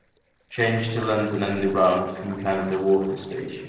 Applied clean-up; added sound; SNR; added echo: neural separator model SepFormer DNS4.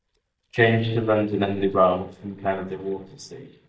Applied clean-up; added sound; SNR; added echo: neural mask model DeepFilterNet 3.